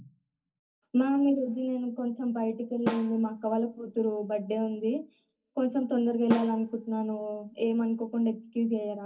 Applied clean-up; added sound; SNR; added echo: none; Snare drum; 9 dB; reverberation time 0.4 s.